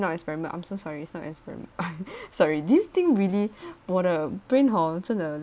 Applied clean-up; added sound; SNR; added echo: none; none; none; none.